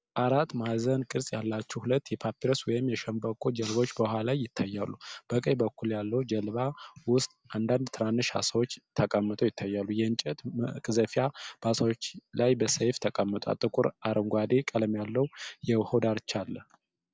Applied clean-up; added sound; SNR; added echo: none; none; none; none.